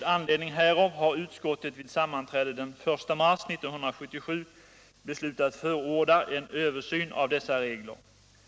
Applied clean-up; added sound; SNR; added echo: none; none; none; none.